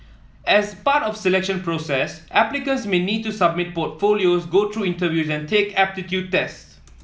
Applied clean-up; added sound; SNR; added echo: none; none; none; none.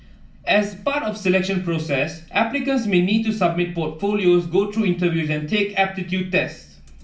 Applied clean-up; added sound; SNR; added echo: none; none; none; reverberation time 0.2 s.